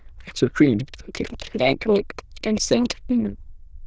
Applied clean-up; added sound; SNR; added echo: neural diffusion model UNIVERSE++.